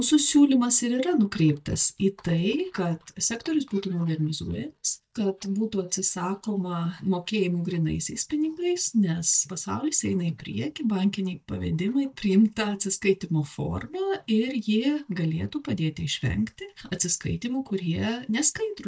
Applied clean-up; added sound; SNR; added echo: neural mask model DeepFilterNet 3.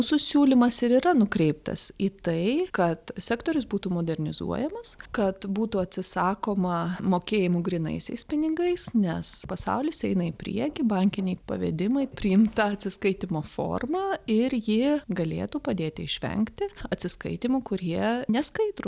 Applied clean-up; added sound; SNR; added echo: none; none; none; none.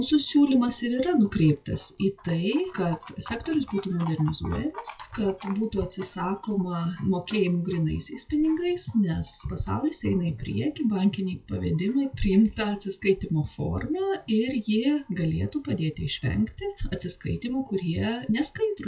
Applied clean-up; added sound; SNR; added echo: classical method WPE with log-MMSE.